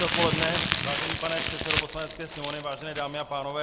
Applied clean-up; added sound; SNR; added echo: none; Crumpling, crinkling; -3 dB; none.